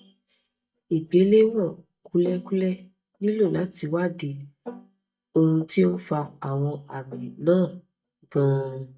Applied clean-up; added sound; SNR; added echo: neural mask model DeepFilterNet 3.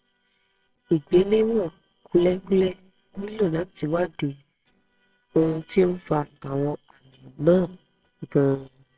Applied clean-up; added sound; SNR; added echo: neural separator model SepFormer WHAMR!.